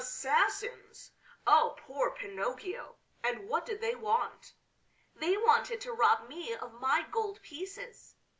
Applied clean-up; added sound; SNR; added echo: none; none; none; none.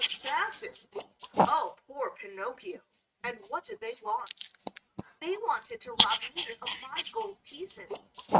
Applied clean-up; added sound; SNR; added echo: neural mask model RNNoise.